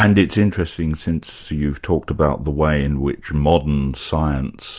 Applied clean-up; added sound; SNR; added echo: none; none; none; none.